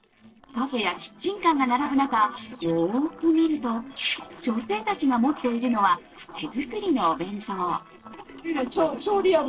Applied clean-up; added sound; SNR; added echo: neural separator model SepFormer DNS4.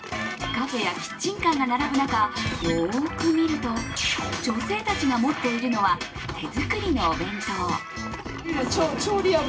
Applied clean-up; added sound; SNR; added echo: none; Sink (filling or washing) / Gurgling; 16 dB; reverberation time 0.2 s.